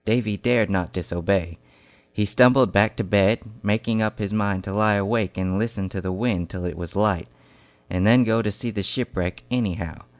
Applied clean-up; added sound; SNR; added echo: none; none; none; none.